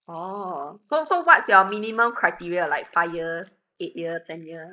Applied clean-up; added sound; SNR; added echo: neural mask model Resemble Enhance denoiser.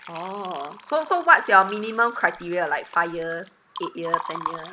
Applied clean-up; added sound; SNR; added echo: none; Liquid; 12 dB; none.